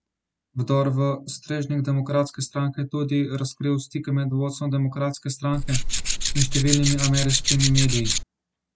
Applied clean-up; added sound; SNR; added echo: none; Tools; -1 dB; none.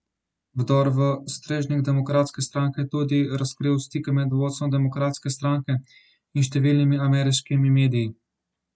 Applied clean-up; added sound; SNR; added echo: none; none; none; none.